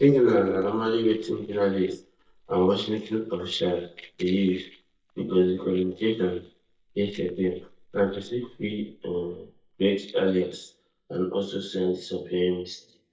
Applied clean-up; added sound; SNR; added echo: neural mask model DeepFilterNet 3.